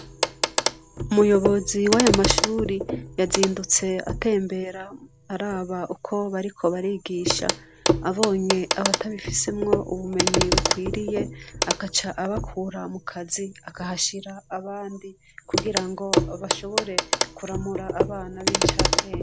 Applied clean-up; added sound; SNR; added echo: none; Clock; 1 dB; none.